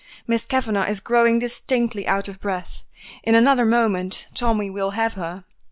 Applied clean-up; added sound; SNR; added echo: none; none; none; none.